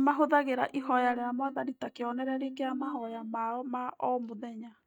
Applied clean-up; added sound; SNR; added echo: neural mask model DeepFilterNet 3.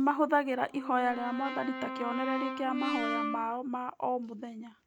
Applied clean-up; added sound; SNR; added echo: none; Brass instrument; 4 dB; none.